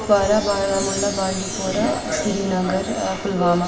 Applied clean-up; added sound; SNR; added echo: none; Chime; 12 dB; reverberation time 0.8 s.